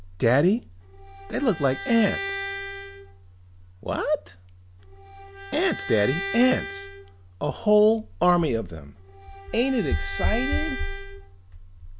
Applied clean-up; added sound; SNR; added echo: none; Bowed string instrument; 10 dB; none.